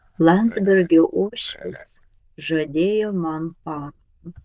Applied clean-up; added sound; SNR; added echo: neural diffusion model UNIVERSE++.